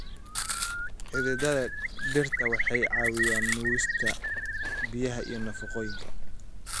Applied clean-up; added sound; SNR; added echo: none; Chewing, mastication + Bird; -4 dB; none.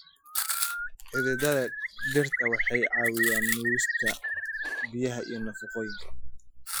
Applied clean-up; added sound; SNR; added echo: classical method Wiener filter.